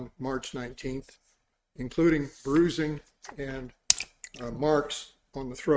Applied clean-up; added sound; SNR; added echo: neural mask model RNNoise.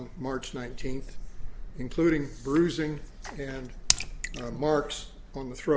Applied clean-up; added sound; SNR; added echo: none; Raindrop / Splash, splatter; 0 dB; none.